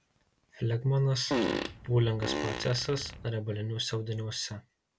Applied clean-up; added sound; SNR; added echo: none; Fart; 3 dB; none.